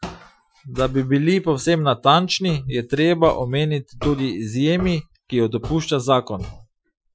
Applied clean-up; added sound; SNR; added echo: classical method Wiener filter.